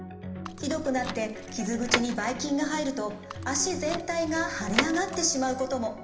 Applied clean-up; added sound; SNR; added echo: none; Door / Car; 7 dB; reverberation time 0.8 s.